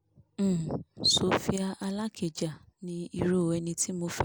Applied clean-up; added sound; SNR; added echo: none; none; none; none.